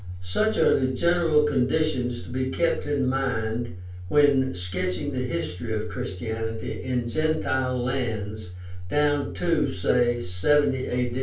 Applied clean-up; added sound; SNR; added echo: none; none; none; reverberation time 0.3 s.